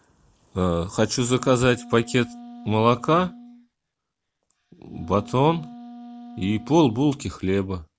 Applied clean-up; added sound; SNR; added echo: none; Wind instrument, woodwind instrument; 18 dB; none.